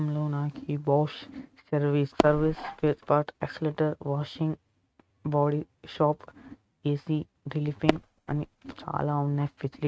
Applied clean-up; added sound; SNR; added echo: neural mask model RNNoise.